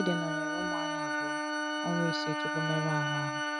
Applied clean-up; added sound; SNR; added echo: none; Trumpet + Organ; -3 dB; none.